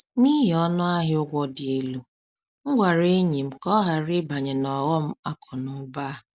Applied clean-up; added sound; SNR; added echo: none; none; none; none.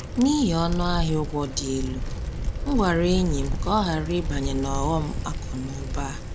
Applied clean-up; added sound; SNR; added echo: none; Bicycle; 3 dB; none.